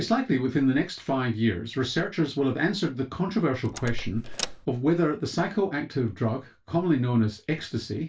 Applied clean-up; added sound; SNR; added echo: none; Door; 6 dB; reverberation time 0.2 s.